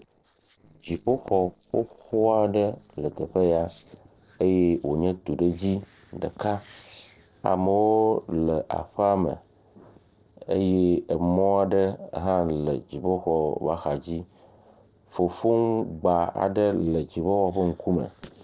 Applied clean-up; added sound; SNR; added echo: neural separator model SepFormer DNS4.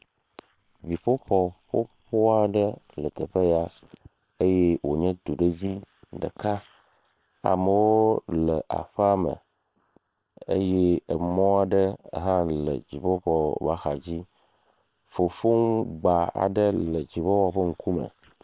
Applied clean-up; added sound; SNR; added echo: neural separator model SepFormer WHAM!.